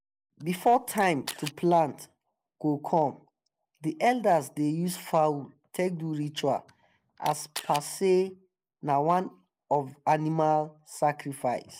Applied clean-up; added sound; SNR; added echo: neural mask model Resemble Enhance denoiser.